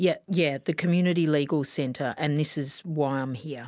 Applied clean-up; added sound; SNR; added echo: none; none; none; none.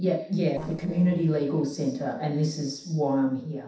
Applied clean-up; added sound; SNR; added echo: neural separator model SepFormer DNS4.